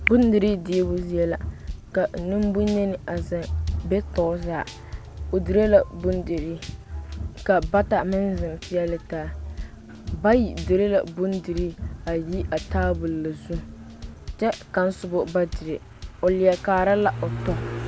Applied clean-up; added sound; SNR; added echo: none; Drum / Drum kit; 15 dB; none.